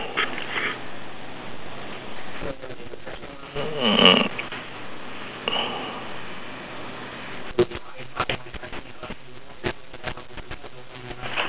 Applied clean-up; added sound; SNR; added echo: none; none; none; none.